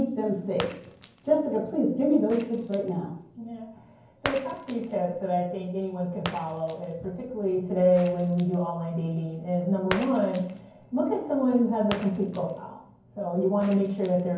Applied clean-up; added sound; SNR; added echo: none; Shatter; 16 dB; reverberation time 0.9 s.